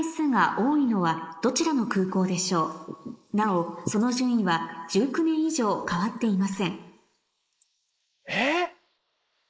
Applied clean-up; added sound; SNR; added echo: neural mask model Resemble Enhance denoiser.